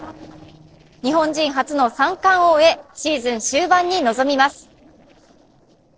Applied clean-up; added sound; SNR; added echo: neural separator model SepFormer DNS4.